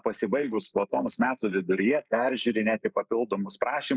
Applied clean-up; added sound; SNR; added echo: neural mask model Resemble Enhance denoiser.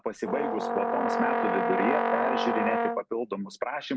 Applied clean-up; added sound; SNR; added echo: none; Brass instrument; -3 dB; none.